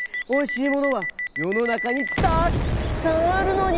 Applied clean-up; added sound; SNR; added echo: none; Boom; 2 dB; none.